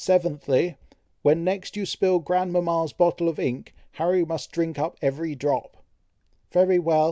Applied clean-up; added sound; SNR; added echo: none; none; none; none.